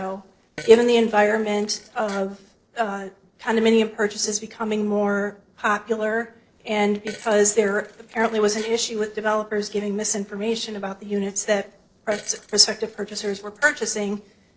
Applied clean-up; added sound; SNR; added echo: neural separator model SepFormer DNS4.